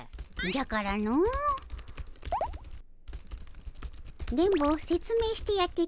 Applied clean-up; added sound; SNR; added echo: none; Typing; 10 dB; none.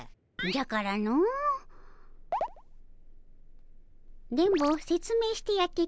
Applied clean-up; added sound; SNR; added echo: none; none; none; none.